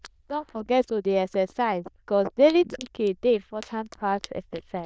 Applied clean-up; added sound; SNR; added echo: neural diffusion model UNIVERSE++.